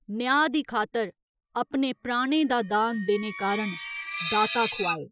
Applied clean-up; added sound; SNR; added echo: classical method Wiener filter.